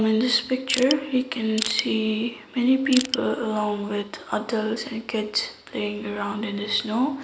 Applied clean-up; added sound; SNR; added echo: none; Crushing; 6 dB; none.